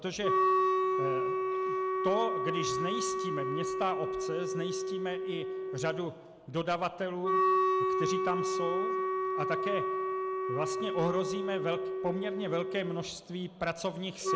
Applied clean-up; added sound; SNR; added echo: none; Wind instrument, woodwind instrument; -4 dB; none.